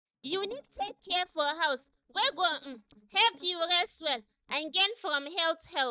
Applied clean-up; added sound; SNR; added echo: neural mask model DeepFilterNet 3.